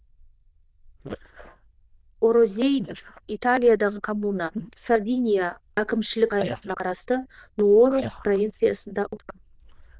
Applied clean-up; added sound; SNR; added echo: neural diffusion model UNIVERSE++.